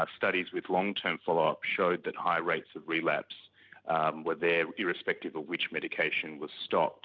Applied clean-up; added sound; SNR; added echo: none; none; none; none.